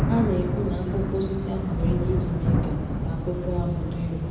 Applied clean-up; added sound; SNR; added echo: none; Thunder / Rain; -3 dB; reverberation time 1.0 s.